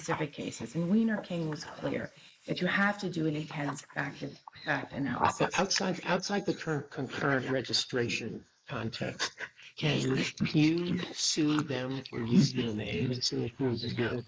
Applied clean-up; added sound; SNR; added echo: neural mask model Resemble Enhance denoiser.